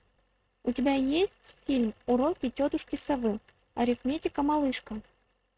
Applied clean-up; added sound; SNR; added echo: neural mask model RNNoise.